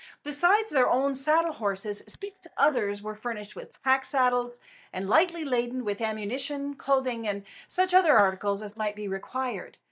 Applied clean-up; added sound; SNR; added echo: neural mask model DeepFilterNet 3.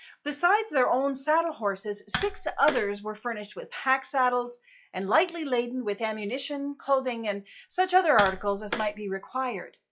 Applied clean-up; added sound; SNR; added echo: classical method log-MMSE.